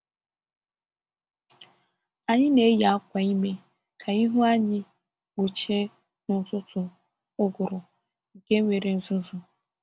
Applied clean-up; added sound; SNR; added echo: none; none; none; none.